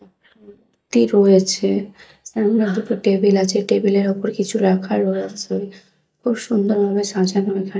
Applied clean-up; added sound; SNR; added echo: neural mask model DeepFilterNet 3.